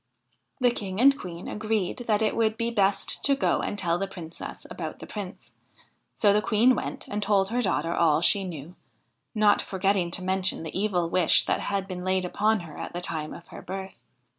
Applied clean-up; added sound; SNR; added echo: none; none; none; none.